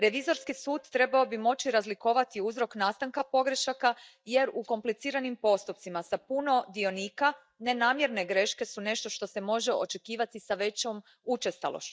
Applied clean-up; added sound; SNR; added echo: neural mask model DeepFilterNet 3.